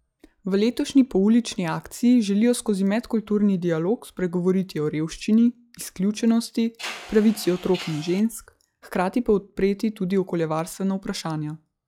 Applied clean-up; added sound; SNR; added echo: classical method log-MMSE.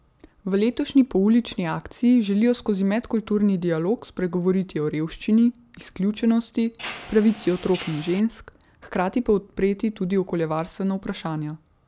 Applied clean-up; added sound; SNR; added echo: none; Mechanisms; 18 dB; none.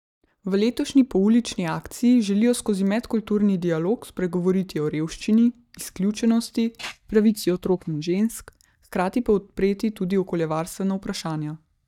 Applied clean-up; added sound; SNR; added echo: neural mask model DeepFilterNet 3.